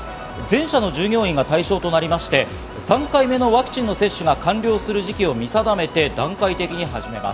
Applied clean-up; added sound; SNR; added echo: none; none; none; none.